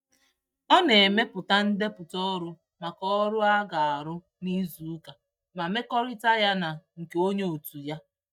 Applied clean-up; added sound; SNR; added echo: neural mask model DeepFilterNet 3.